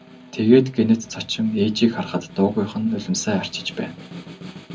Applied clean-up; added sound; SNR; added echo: none; Snare drum; 19 dB; reverberation time 0.4 s.